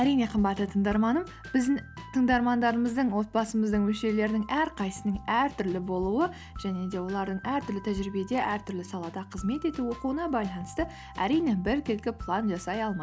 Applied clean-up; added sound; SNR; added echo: none; none; none; none.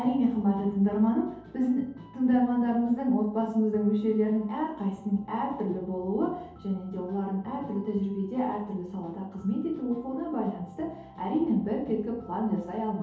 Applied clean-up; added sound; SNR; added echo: none; none; none; reverberation time 0.8 s.